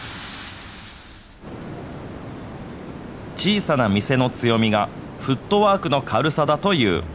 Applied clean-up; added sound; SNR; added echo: none; none; none; none.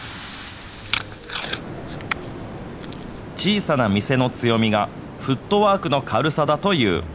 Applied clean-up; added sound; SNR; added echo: none; Packing tape, duct tape; 10 dB; none.